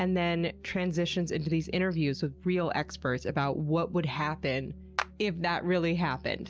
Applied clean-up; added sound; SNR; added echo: none; Clapping; 11 dB; none.